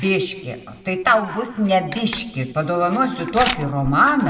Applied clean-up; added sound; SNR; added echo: none; Writing; 14 dB; reverberation time 1.3 s.